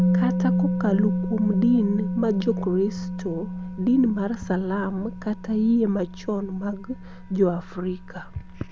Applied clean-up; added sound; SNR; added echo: none; Musical instrument; 3 dB; none.